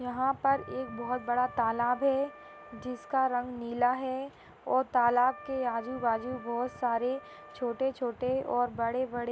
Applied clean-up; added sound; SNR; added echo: none; Wind instrument, woodwind instrument; 18 dB; none.